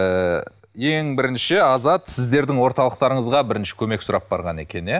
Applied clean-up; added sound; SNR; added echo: none; none; none; none.